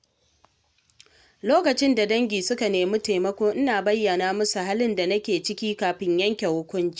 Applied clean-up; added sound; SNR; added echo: none; none; none; none.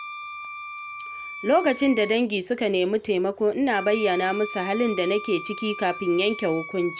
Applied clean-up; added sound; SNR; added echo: none; Wind instrument, woodwind instrument; 13 dB; none.